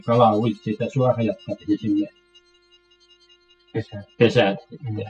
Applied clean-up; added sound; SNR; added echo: classical method spectral subtraction.